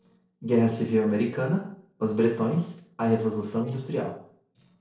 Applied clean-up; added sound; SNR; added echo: neural separator model SepFormer DNS4.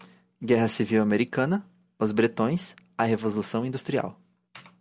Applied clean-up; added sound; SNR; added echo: none; none; none; none.